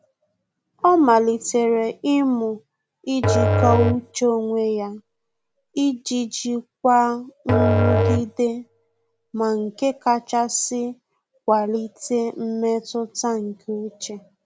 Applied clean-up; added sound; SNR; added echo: none; Musical instrument; 0 dB; none.